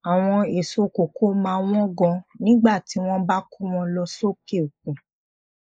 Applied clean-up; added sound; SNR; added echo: neural mask model Resemble Enhance denoiser.